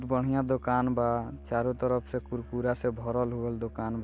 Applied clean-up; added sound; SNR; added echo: none; Musical instrument; 17 dB; none.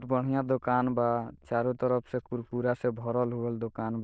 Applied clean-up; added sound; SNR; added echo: neural diffusion model UNIVERSE++.